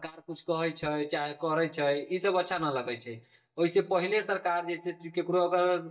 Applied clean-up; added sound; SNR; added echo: neural mask model DeepFilterNet 3.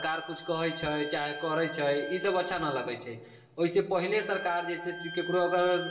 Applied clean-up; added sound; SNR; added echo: none; Wind instrument, woodwind instrument; 12 dB; reverberation time 0.2 s.